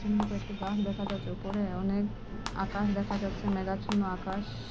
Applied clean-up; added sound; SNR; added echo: none; Walk, footsteps; 11 dB; none.